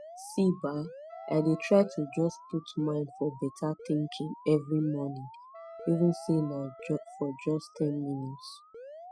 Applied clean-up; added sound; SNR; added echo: classical method spectral subtraction.